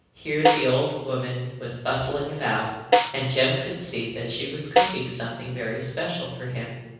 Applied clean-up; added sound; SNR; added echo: none; Snare drum; -2 dB; reverberation time 1.1 s.